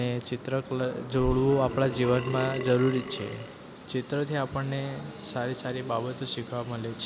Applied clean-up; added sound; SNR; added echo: none; Burping, eructation; 8 dB; none.